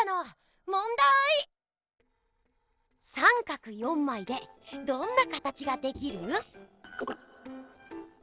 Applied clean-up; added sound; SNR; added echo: neural separator model SepFormer DNS4.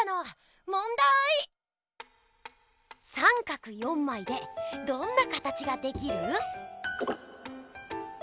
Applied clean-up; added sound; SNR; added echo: none; Bowed string instrument; 16 dB; none.